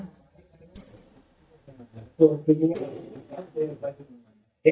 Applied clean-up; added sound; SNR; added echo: neural mask model DeepFilterNet 3.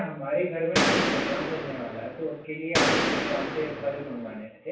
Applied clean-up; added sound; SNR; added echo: none; Gunshot, gunfire; -4 dB; reverberation time 0.7 s.